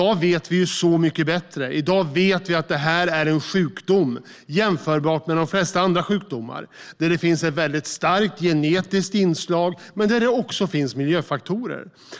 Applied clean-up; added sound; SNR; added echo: none; none; none; none.